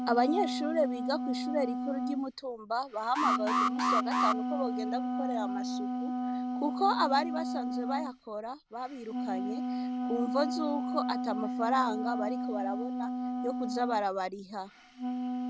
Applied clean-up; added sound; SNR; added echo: none; Alarm + Wind instrument, woodwind instrument; -1 dB; none.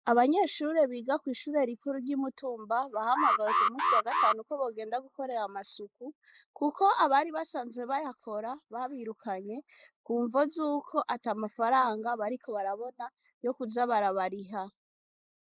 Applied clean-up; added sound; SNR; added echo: neural mask model Resemble Enhance denoiser.